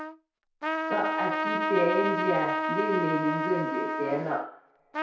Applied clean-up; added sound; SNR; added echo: none; Trumpet; -1 dB; reverberation time 0.6 s.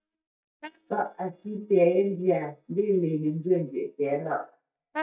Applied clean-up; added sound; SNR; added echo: neural mask model DeepFilterNet 3.